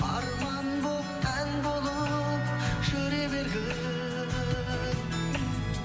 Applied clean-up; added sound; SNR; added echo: none; Wind instrument, woodwind instrument; 20 dB; reverberation time 1.9 s.